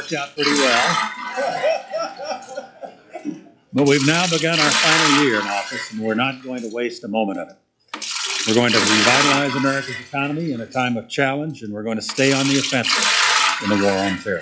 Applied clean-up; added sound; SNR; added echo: classical method log-MMSE.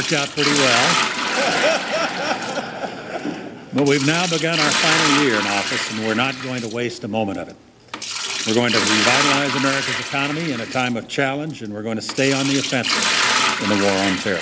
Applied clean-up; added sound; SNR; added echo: none; Liquid; 1 dB; none.